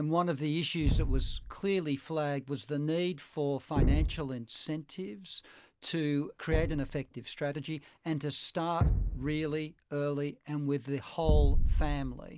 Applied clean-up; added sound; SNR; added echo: none; Thump, thud; 0 dB; none.